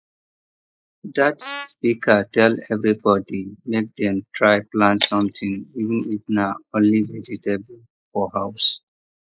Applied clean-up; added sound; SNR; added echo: neural mask model Resemble Enhance denoiser.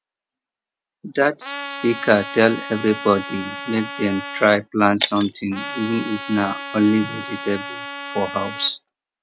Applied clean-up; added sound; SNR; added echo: none; Shatter + Trumpet; 9 dB; none.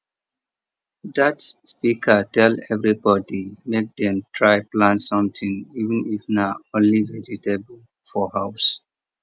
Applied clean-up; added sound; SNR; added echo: none; none; none; none.